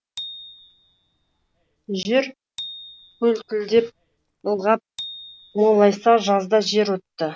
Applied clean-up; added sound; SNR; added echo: none; Bicycle bell; 19 dB; none.